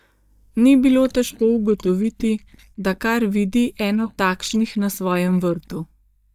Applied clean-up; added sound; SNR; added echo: neural mask model DeepFilterNet 3.